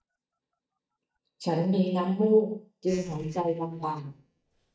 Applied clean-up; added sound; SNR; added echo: neural mask model DeepFilterNet 3.